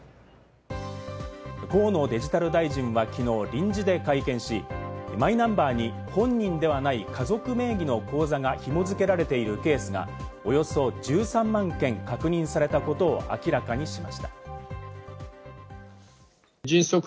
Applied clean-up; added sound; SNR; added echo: none; none; none; none.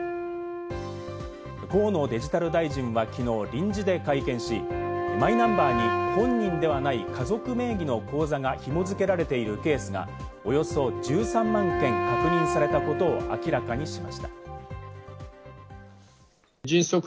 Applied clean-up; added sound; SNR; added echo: none; Wind instrument, woodwind instrument; 5 dB; none.